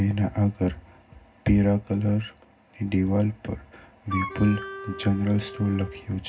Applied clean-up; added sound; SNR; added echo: none; Wind instrument, woodwind instrument; 11 dB; reverberation time 0.4 s.